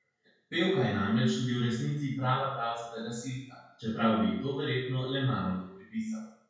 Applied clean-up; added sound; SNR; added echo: none; none; none; reverberation time 0.6 s.